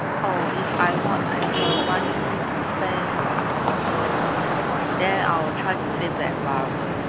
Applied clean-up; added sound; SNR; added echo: none; Traffic noise, roadway noise / Vehicle horn, car horn, honking; -5 dB; none.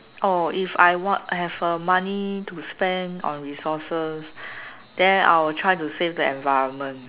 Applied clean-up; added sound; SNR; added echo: none; none; none; none.